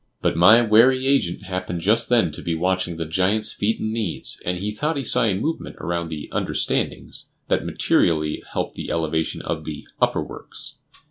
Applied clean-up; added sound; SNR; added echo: none; none; none; none.